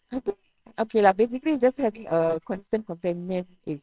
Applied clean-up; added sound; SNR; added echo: neural separator model SepFormer WHAMR!.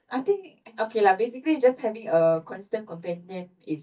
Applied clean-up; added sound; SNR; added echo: neural mask model DeepFilterNet 3.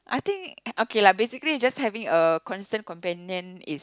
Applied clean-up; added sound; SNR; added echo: none; none; none; none.